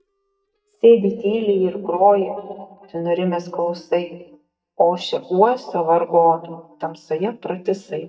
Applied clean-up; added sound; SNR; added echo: neural mask model DeepFilterNet 3.